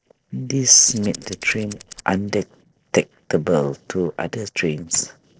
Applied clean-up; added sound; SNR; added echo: neural separator model SepFormer DNS4.